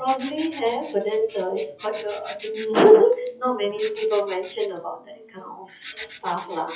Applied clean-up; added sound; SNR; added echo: classical method WPE with log-MMSE.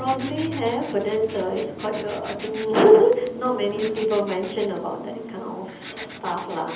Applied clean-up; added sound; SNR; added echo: none; Writing; 13 dB; reverberation time 0.8 s.